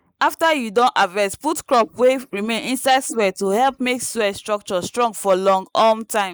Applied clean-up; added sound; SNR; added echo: neural mask model Resemble Enhance denoiser.